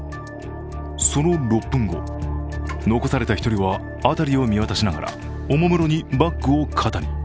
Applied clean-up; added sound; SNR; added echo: none; none; none; none.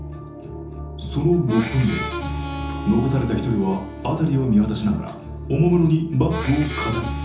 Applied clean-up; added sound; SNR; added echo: none; Harmonica; 13 dB; reverberation time 0.6 s.